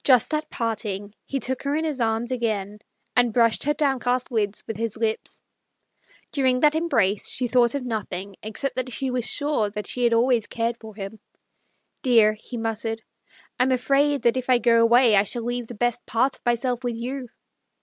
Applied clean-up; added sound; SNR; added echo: none; none; none; none.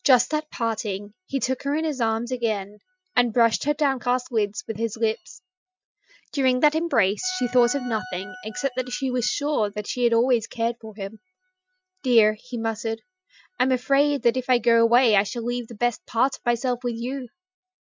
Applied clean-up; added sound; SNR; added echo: classical method Wiener filter.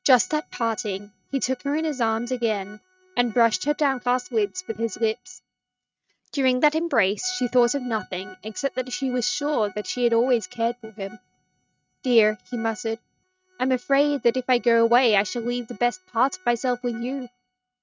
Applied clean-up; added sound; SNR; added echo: neural mask model RNNoise.